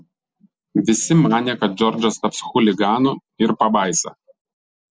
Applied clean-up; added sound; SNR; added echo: none; none; none; none.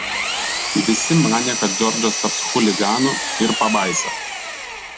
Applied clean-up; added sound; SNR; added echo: none; Engine; 3 dB; none.